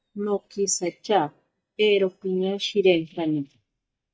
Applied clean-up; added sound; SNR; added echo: neural mask model DeepFilterNet 3.